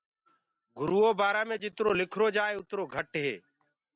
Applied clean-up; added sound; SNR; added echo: none; none; none; none.